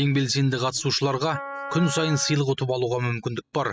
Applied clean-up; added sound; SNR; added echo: classical method spectral subtraction.